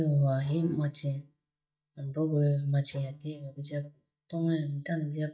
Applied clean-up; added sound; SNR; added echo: neural mask model DeepFilterNet 3.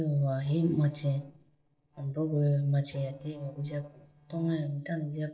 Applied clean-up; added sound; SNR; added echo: neural separator model SepFormer DNS4.